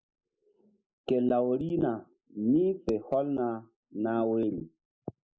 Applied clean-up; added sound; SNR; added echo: neural mask model Resemble Enhance denoiser.